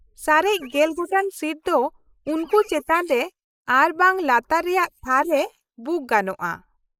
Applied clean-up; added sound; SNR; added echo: neural mask model Resemble Enhance denoiser.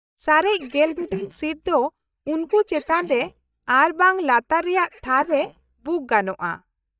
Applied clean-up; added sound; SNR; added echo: neural mask model DeepFilterNet 3.